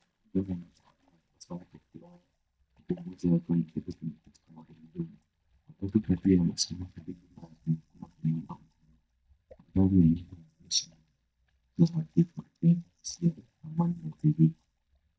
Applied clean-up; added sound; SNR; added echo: neural mask model DeepFilterNet 3.